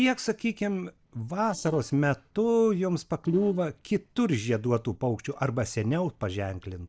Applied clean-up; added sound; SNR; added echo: neural separator model SepFormer DNS4.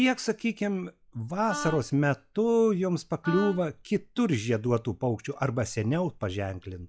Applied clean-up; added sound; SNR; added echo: classical method log-MMSE.